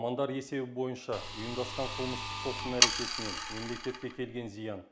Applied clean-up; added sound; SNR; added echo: none; Sawing; -2 dB; none.